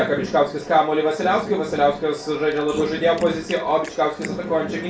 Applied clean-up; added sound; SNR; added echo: none; Chewing, mastication; 19 dB; reverberation time 0.3 s.